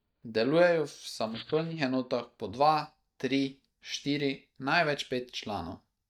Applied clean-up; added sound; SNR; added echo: neural mask model DeepFilterNet 3.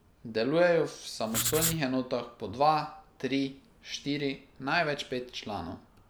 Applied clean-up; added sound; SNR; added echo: none; Writing; 1 dB; none.